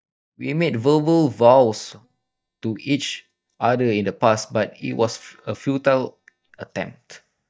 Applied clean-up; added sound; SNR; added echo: neural mask model DeepFilterNet 3.